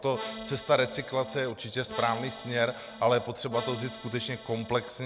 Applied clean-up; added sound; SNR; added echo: none; Accordion; 11 dB; none.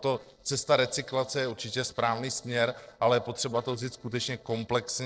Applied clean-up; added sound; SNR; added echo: neural separator model SepFormer DNS4.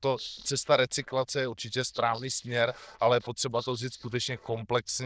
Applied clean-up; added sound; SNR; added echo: neural diffusion model UNIVERSE++.